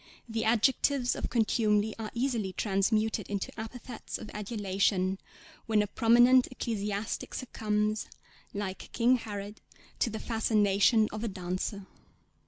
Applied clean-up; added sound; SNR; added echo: none; none; none; none.